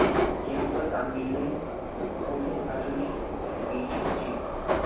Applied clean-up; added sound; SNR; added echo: none; Subway, metro, underground; -5 dB; reverberation time 0.7 s.